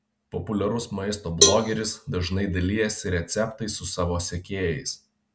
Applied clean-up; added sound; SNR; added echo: none; Cowbell; -1 dB; none.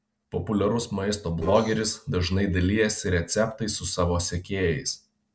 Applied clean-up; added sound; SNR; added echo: neural separator model SepFormer DNS4.